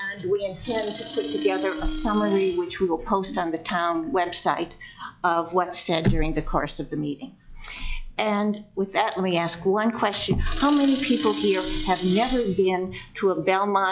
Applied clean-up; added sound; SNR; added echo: classical method log-MMSE.